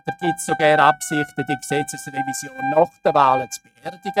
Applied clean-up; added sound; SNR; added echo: neural mask model RNNoise.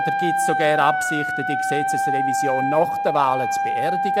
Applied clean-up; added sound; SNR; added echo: none; Wind instrument, woodwind instrument; -2 dB; none.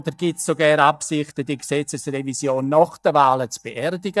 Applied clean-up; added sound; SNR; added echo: neural mask model DeepFilterNet 3.